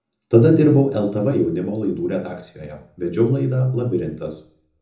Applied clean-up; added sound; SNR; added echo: none; none; none; reverberation time 0.6 s.